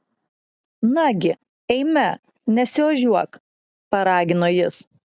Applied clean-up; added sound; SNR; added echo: none; none; none; none.